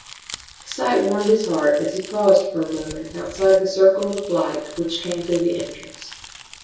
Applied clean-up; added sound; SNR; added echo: none; Crumpling, crinkling; 19 dB; reverberation time 0.6 s.